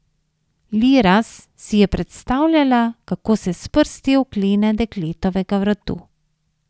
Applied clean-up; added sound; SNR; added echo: none; none; none; none.